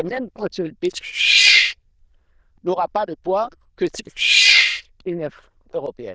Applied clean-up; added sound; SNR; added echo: neural diffusion model UNIVERSE++.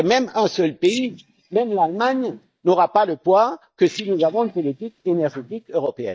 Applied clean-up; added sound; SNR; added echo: neural mask model DeepFilterNet 3.